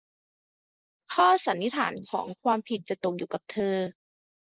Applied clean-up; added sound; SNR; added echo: neural mask model Resemble Enhance denoiser.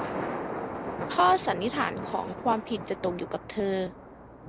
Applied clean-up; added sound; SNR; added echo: none; Thunder; 7 dB; none.